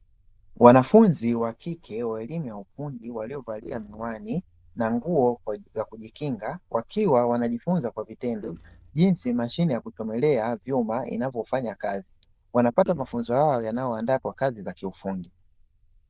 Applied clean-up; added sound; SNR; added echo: neural diffusion model UNIVERSE++.